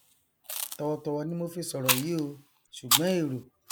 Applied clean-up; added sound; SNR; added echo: none; Chewing, mastication; 1 dB; none.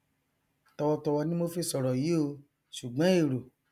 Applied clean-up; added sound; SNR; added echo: none; none; none; none.